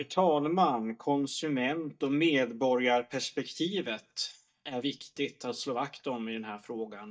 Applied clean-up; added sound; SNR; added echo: neural mask model DeepFilterNet 3.